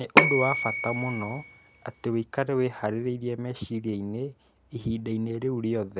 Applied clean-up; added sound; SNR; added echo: none; Bell / Telephone; -3 dB; none.